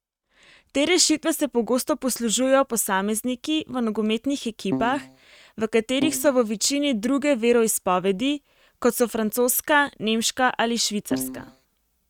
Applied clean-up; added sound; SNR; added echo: neural mask model RNNoise.